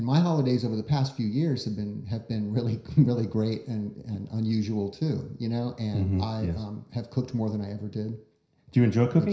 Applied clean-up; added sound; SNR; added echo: none; none; none; reverberation time 0.5 s.